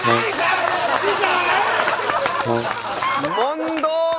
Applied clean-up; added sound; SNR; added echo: none; Brass instrument; 10 dB; none.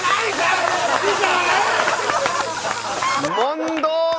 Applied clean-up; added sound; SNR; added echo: none; none; none; none.